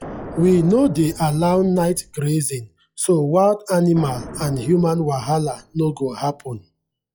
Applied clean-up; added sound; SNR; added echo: classical method log-MMSE.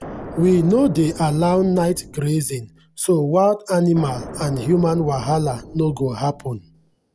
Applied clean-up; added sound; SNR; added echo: none; Explosion; 16 dB; none.